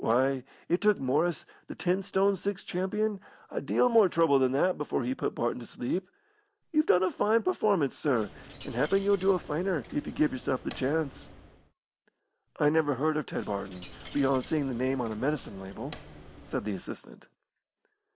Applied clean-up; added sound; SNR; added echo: none; Coin (dropping); 18 dB; none.